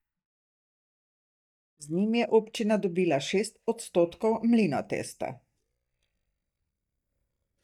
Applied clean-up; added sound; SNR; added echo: neural mask model DeepFilterNet 3.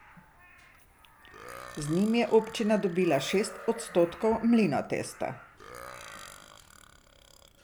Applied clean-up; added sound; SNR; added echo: none; Crow + Burping, eructation; 18 dB; none.